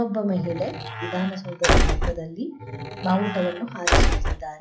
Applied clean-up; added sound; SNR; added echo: classical method WPE with log-MMSE.